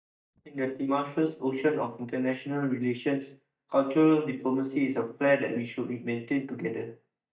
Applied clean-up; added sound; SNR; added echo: neural mask model DeepFilterNet 3.